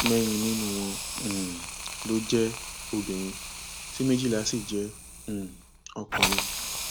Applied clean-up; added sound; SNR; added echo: none; Hiss; 4 dB; none.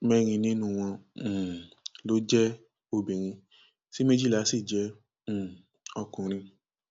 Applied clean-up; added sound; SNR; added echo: none; none; none; none.